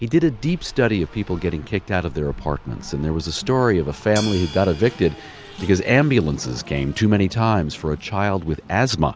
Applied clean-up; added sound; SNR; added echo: none; Hi-hat + Race car, auto racing; 17 dB; none.